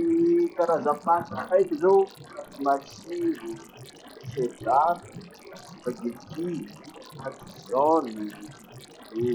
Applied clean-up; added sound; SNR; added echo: classical method log-MMSE.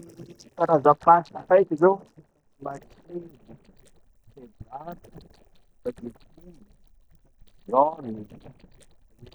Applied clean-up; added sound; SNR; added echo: neural mask model DeepFilterNet 3.